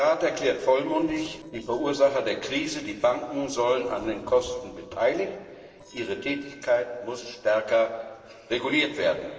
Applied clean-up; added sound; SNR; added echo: neural separator model SepFormer DNS4.